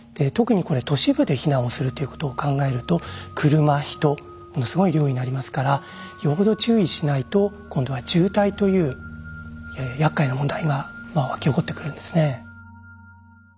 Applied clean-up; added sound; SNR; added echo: none; none; none; none.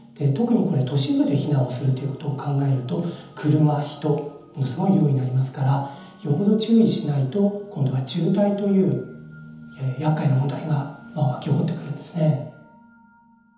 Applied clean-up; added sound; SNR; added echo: none; none; none; reverberation time 1.3 s.